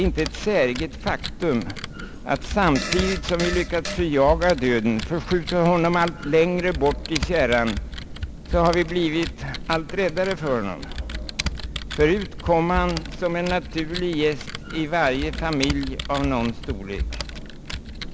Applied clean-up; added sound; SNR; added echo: none; Computer keyboard + Fart; 7 dB; none.